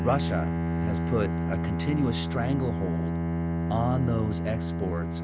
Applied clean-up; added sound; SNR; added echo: none; Bowed string instrument; -2 dB; none.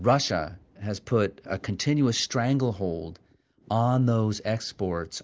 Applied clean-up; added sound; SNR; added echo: none; none; none; none.